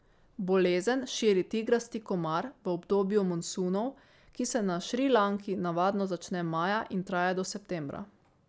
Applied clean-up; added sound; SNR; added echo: none; none; none; none.